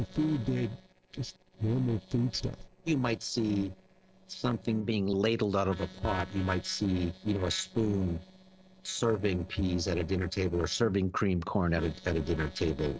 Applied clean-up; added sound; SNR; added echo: neural separator model SepFormer DNS4.